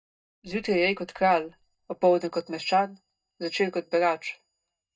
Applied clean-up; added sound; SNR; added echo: neural mask model DeepFilterNet 3.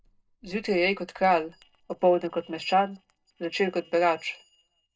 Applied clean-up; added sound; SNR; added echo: neural separator model SepFormer DNS4.